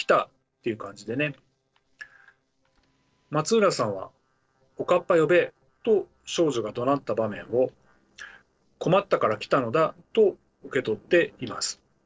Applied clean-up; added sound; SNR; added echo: neural separator model SepFormer DNS4.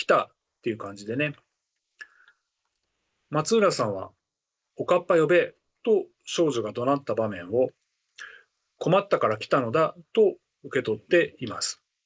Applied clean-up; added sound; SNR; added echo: neural mask model Resemble Enhance denoiser.